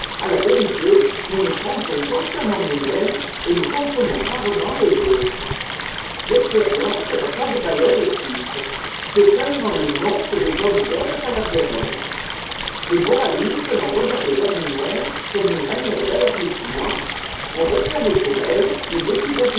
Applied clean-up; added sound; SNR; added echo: none; Stream; 6 dB; reverberation time 0.7 s.